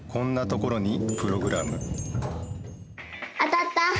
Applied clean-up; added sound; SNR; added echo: none; none; none; none.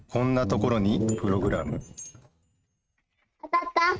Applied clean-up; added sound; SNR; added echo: neural mask model RNNoise.